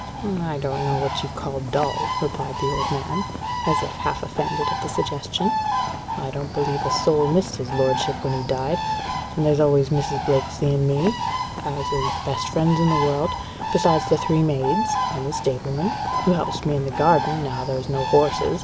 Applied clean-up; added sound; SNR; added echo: none; Bird; 4 dB; none.